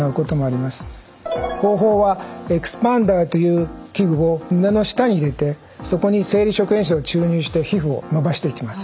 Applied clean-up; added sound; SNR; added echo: none; none; none; none.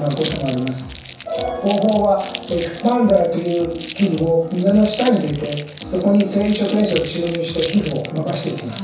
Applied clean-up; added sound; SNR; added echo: none; Crumpling, crinkling; 17 dB; reverberation time 0.7 s.